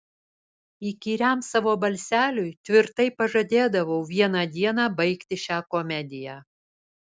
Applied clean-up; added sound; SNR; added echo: none; none; none; none.